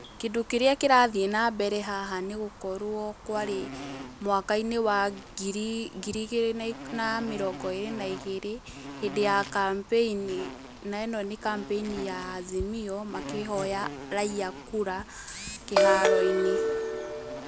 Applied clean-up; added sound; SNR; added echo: none; Insect; 14 dB; none.